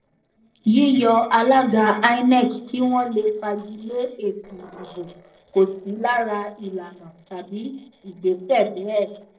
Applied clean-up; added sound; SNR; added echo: neural separator model SepFormer DNS4.